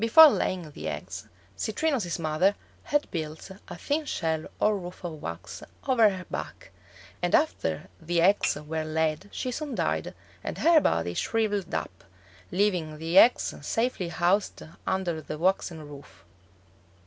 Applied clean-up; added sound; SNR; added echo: none; Dishes, pots, and pans / Chink, clink; 15 dB; none.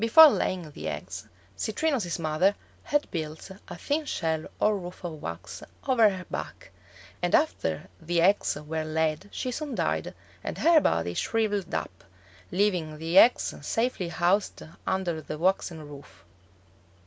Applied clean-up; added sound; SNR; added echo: none; none; none; none.